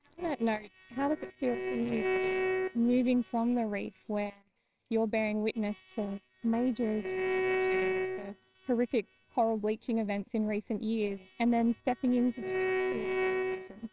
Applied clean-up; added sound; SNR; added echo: neural separator model SepFormer WHAMR!.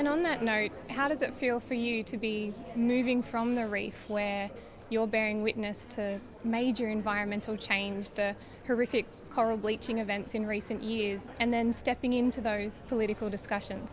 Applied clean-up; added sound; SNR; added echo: none; none; none; none.